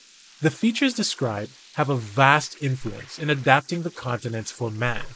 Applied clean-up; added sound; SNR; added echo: neural mask model Resemble Enhance denoiser.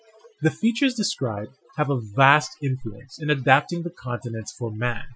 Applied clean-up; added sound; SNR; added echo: classical method Wiener filter.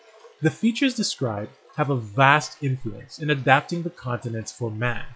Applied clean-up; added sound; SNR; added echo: classical method log-MMSE.